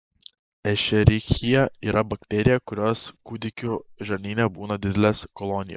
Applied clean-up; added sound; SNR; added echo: neural mask model Resemble Enhance denoiser.